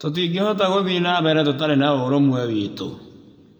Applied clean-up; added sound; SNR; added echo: none; none; none; reverberation time 1.5 s.